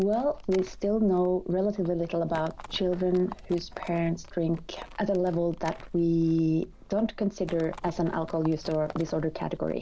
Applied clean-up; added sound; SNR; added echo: none; Livestock, farm animals, working animals; 16 dB; none.